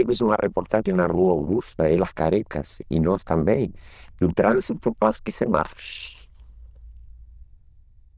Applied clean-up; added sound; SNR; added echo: neural diffusion model UNIVERSE++.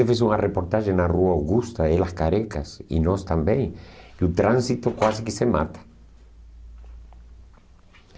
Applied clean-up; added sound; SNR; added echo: none; none; none; none.